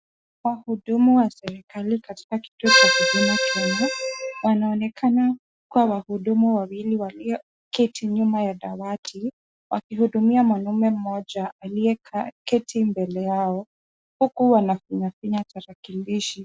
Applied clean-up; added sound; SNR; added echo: classical method Wiener filter.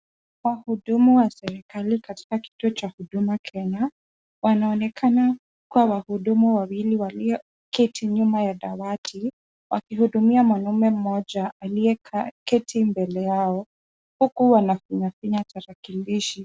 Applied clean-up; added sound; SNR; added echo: none; none; none; none.